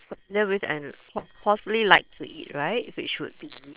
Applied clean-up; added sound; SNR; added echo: neural separator model SepFormer WHAM!.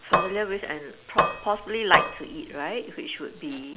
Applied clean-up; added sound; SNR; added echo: none; Cutlery, silverware / Dishes, pots, and pans; -3 dB; none.